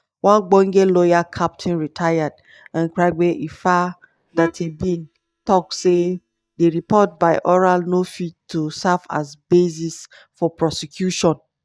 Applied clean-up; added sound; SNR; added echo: neural mask model DeepFilterNet 3.